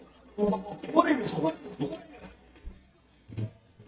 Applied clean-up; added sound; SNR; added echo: neural mask model DeepFilterNet 3.